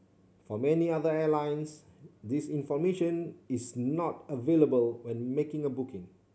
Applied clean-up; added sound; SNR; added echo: none; none; none; none.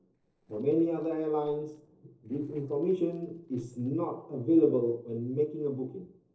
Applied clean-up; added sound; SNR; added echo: neural separator model SepFormer DNS4.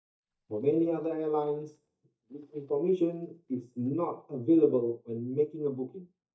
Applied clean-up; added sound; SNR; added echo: neural mask model DeepFilterNet 3.